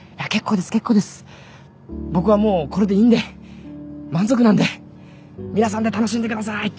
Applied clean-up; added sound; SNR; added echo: none; none; none; none.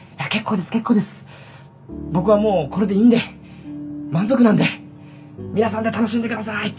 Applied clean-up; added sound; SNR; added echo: none; none; none; reverberation time 0.2 s.